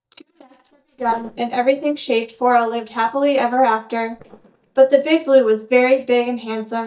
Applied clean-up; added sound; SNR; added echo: neural mask model DeepFilterNet 3.